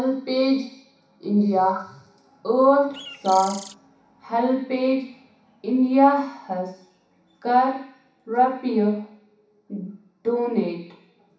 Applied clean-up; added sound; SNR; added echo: none; Bird; 15 dB; reverberation time 0.7 s.